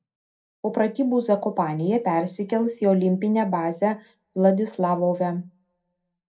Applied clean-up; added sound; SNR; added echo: none; none; none; reverberation time 0.2 s.